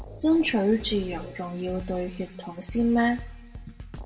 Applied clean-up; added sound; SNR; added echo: none; Drum kit; 14 dB; reverberation time 0.7 s.